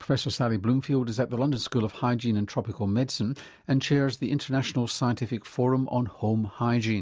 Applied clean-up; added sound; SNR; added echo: none; none; none; none.